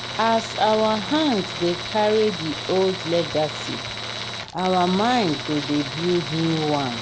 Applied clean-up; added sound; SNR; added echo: none; Tools; 8 dB; none.